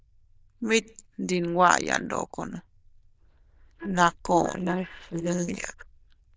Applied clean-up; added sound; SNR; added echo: neural diffusion model UNIVERSE++.